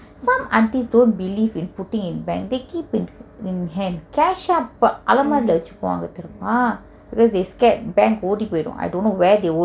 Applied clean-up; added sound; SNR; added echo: none; none; none; none.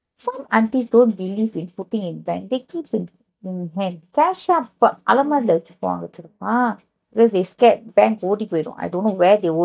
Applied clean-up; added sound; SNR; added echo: neural mask model DeepFilterNet 3.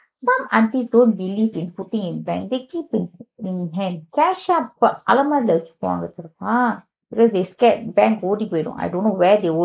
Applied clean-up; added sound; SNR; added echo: neural mask model Resemble Enhance denoiser.